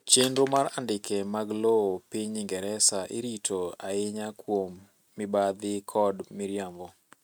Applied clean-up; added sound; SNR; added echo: neural mask model RNNoise.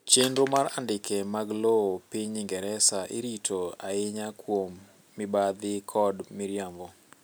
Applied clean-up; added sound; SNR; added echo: none; Crushing; 10 dB; none.